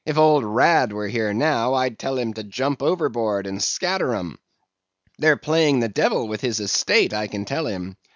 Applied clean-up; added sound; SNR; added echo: none; none; none; none.